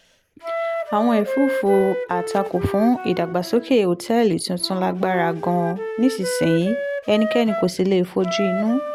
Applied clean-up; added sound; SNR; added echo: none; Wind instrument, woodwind instrument; 7 dB; none.